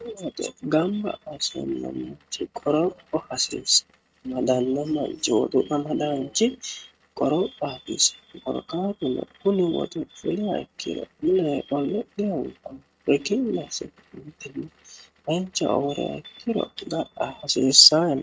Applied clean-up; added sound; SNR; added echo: neural mask model RNNoise.